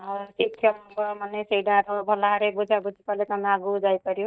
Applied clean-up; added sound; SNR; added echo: neural mask model DeepFilterNet 3.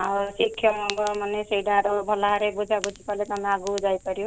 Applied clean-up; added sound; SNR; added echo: none; Fire; 17 dB; none.